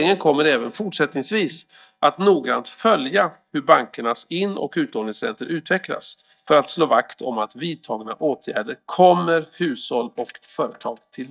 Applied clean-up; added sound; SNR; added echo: neural mask model DeepFilterNet 3.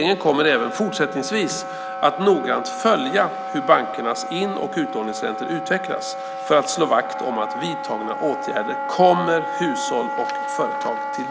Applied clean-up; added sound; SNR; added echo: none; Wind instrument, woodwind instrument; 6 dB; none.